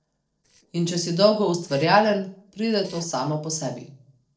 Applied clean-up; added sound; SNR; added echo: neural separator model SepFormer DNS4.